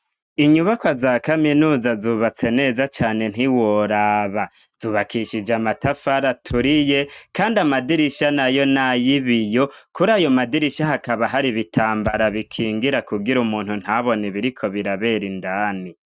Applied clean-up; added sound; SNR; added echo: neural mask model RNNoise.